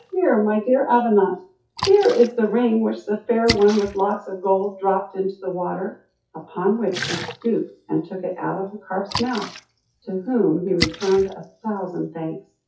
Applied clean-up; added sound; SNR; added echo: classical method WPE with log-MMSE.